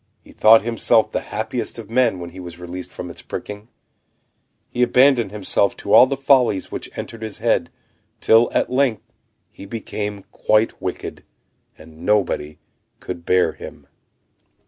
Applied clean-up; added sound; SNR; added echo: none; none; none; none.